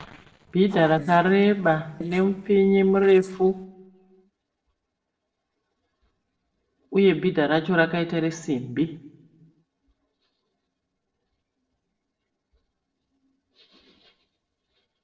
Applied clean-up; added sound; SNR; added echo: neural separator model SepFormer DNS4.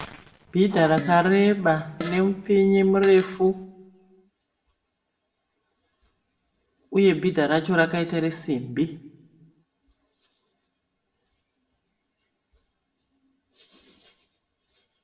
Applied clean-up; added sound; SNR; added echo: none; Fart; 11 dB; reverberation time 0.6 s.